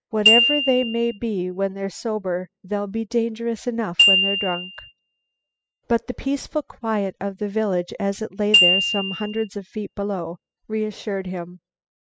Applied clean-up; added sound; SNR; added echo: classical method spectral subtraction.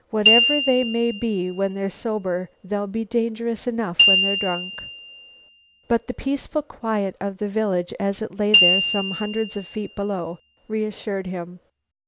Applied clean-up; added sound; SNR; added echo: none; Glockenspiel; 0 dB; none.